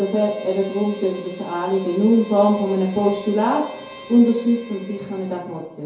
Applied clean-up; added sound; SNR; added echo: none; Harmonica; 18 dB; reverberation time 2.2 s.